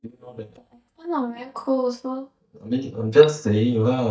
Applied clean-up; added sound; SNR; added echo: neural mask model DeepFilterNet 3.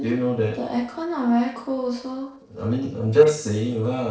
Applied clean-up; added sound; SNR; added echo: neural separator model SepFormer DNS4.